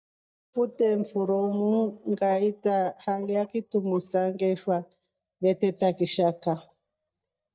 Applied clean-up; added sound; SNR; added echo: neural mask model DeepFilterNet 3.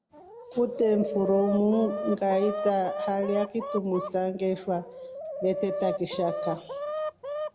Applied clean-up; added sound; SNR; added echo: none; Chicken, rooster; 7 dB; reverberation time 0.6 s.